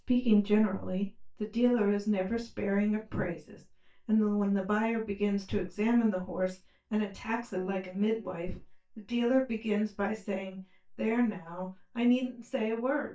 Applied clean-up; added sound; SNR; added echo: neural mask model DeepFilterNet 3.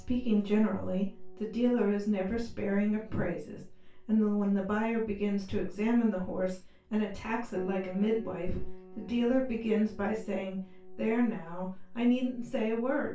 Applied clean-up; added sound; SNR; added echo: none; Piano; 19 dB; reverberation time 0.2 s.